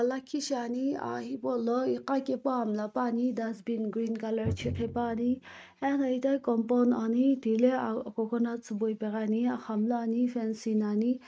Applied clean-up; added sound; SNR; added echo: neural mask model RNNoise.